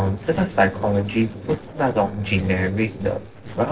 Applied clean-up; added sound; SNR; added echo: neural separator model SepFormer DNS4.